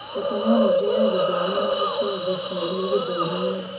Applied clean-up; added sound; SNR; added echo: none; Hiss; -3 dB; reverberation time 0.4 s.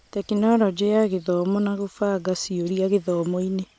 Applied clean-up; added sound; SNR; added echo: none; none; none; none.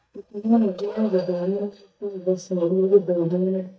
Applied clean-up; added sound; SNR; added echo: neural mask model DeepFilterNet 3.